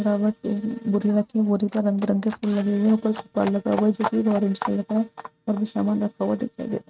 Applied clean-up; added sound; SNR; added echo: neural mask model RNNoise.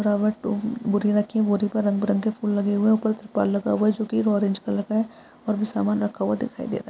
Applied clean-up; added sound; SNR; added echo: none; none; none; none.